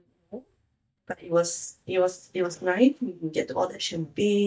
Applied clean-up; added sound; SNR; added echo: neural mask model DeepFilterNet 3.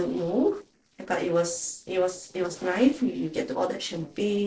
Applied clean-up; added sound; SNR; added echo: neural separator model SepFormer DNS4.